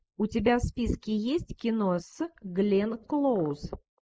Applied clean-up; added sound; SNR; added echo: neural mask model Resemble Enhance denoiser.